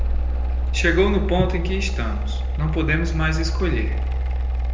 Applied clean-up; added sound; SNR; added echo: none; Mechanical fan; -3 dB; reverberation time 0.8 s.